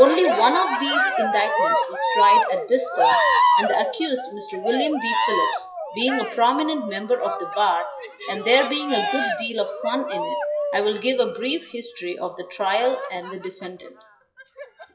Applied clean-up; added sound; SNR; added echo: classical method WPE with log-MMSE.